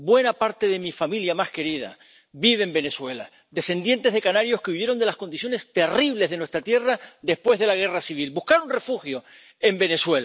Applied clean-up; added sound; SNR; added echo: none; none; none; none.